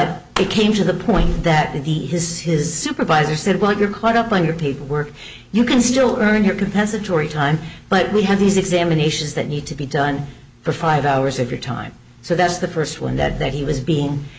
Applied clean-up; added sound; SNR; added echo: none; Fireworks; 13 dB; none.